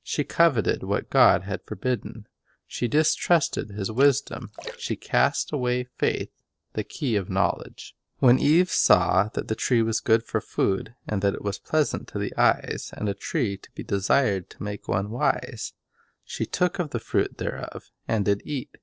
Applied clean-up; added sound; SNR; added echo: neural separator model SepFormer DNS4.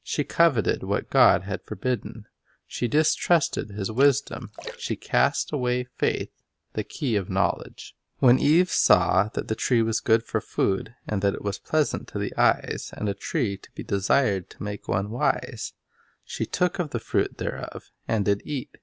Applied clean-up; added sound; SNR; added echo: none; Splash, splatter; 19 dB; none.